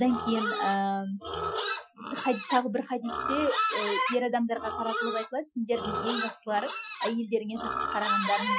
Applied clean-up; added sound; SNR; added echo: classical method Wiener filter.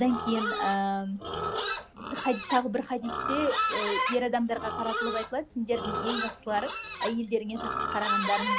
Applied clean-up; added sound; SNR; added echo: none; Livestock, farm animals, working animals; 2 dB; none.